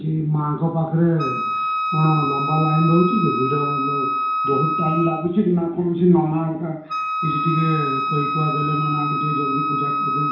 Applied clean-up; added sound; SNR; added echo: none; Wind instrument, woodwind instrument; 3 dB; reverberation time 0.6 s.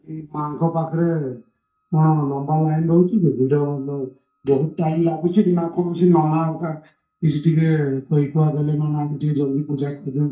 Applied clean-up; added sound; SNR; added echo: neural mask model DeepFilterNet 3.